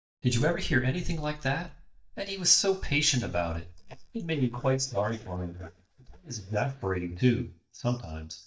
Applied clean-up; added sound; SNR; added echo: neural mask model DeepFilterNet 3.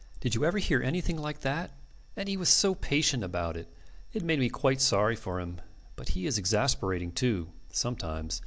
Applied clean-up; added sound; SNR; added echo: none; none; none; none.